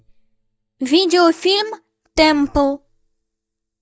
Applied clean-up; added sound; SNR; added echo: neural mask model DeepFilterNet 3.